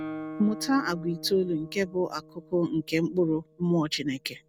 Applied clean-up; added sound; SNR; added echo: none; Guitar; 15 dB; none.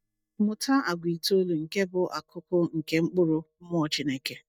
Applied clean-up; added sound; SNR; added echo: neural mask model DeepFilterNet 3.